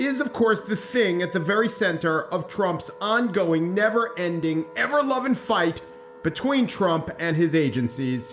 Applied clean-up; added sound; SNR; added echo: none; Wind instrument, woodwind instrument; 19 dB; reverberation time 2.0 s.